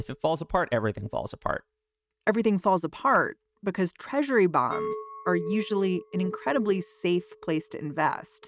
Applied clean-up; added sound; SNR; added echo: neural mask model RNNoise.